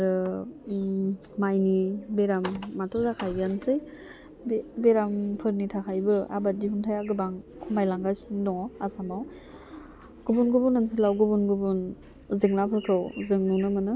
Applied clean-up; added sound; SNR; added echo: none; none; none; none.